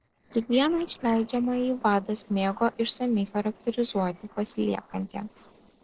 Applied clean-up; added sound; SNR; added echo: neural separator model SepFormer DNS4.